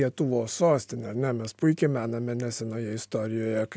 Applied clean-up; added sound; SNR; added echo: none; none; none; none.